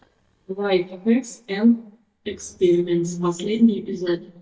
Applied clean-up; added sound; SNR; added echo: neural mask model DeepFilterNet 3.